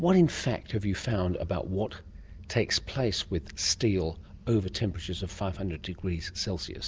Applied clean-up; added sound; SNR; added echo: none; none; none; none.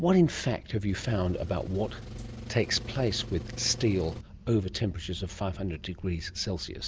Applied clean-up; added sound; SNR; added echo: none; Engine; 12 dB; none.